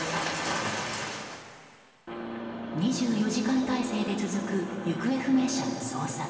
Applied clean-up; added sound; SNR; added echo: none; none; none; reverberation time 2.4 s.